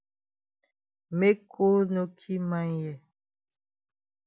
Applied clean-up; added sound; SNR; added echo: none; none; none; none.